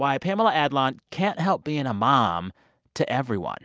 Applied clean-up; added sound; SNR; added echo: none; none; none; none.